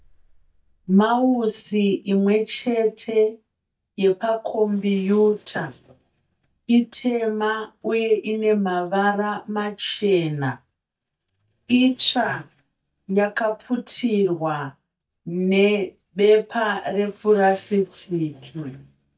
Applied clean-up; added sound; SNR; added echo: neural mask model DeepFilterNet 3.